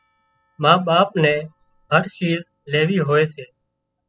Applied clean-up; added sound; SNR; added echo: classical method spectral subtraction.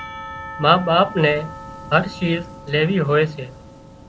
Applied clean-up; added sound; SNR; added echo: none; Waves, surf / Wind + Church bell / Percussion; 15 dB; none.